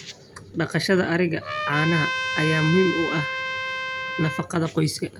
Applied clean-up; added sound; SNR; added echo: none; Trumpet; 4 dB; none.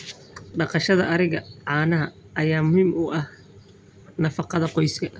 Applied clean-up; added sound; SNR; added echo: none; none; none; none.